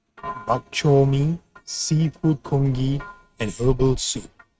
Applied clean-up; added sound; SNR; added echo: neural mask model RNNoise.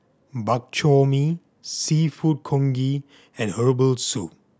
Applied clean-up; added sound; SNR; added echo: none; none; none; none.